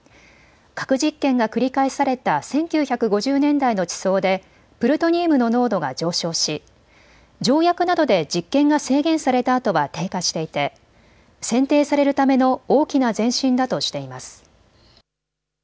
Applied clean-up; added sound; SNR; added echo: none; none; none; none.